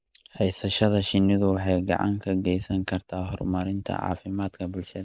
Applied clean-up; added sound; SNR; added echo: neural mask model Resemble Enhance denoiser.